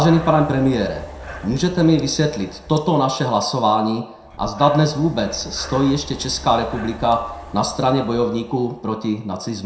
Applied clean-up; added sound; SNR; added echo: none; Breathing; 18 dB; reverberation time 0.5 s.